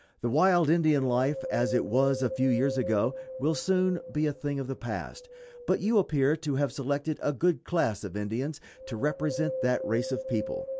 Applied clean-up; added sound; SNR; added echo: none; Wind; 11 dB; none.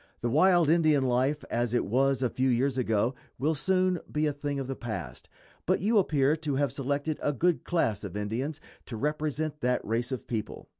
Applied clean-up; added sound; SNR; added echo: none; none; none; none.